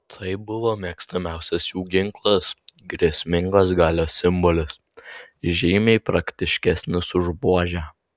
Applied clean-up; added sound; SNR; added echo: none; none; none; none.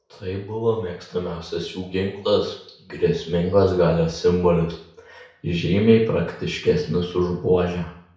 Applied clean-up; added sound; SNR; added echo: none; none; none; reverberation time 0.6 s.